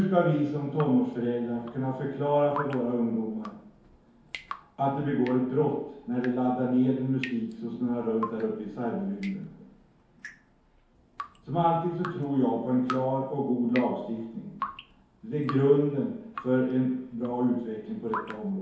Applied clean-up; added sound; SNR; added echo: none; Drip; 16 dB; reverberation time 1.0 s.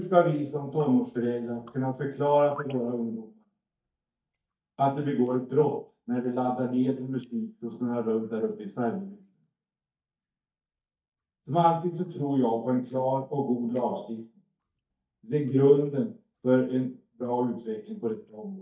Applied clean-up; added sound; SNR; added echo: neural mask model DeepFilterNet 3.